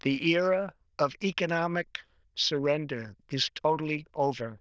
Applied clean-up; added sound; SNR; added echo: neural diffusion model UNIVERSE++.